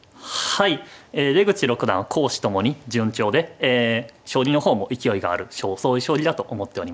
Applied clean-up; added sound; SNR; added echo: none; none; none; none.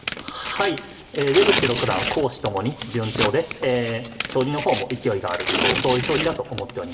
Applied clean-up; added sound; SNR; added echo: none; Tearing; 2 dB; reverberation time 2.4 s.